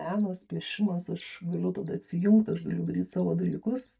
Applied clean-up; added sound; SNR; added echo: neural mask model DeepFilterNet 3.